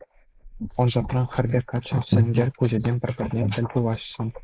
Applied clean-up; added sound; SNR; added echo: neural mask model Resemble Enhance denoiser.